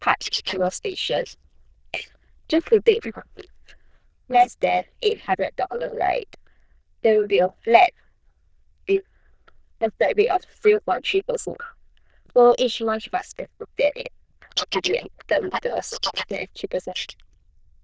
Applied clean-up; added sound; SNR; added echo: neural diffusion model UNIVERSE++.